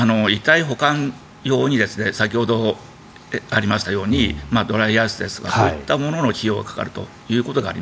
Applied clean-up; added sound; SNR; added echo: none; none; none; none.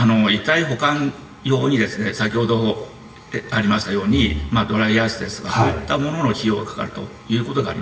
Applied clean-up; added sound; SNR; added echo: none; none; none; reverberation time 1.4 s.